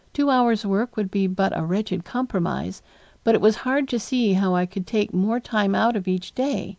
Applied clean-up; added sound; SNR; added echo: none; none; none; none.